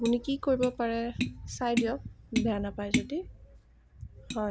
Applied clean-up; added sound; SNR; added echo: none; Tap; 5 dB; none.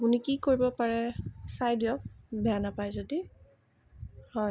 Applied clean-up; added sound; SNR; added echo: none; none; none; none.